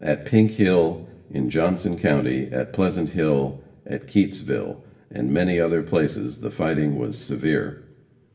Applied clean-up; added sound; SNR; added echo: none; none; none; reverberation time 0.7 s.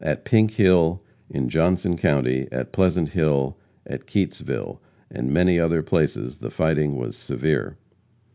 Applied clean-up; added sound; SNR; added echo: none; none; none; none.